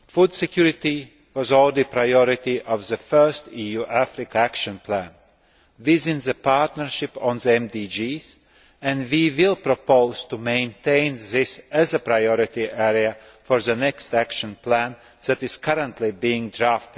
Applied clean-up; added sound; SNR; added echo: none; none; none; none.